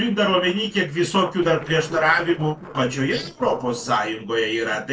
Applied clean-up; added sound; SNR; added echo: neural separator model SepFormer DNS4.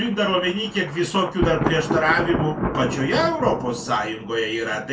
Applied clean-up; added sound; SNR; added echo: none; Thunder; 5 dB; reverberation time 0.2 s.